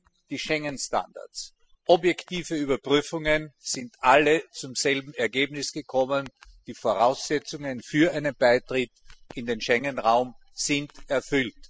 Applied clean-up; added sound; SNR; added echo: classical method spectral subtraction.